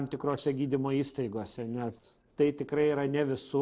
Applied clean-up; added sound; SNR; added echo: neural separator model SepFormer DNS4.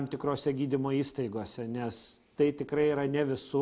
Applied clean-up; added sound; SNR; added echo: none; none; none; none.